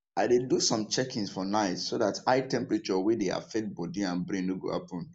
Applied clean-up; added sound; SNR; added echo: none; none; none; none.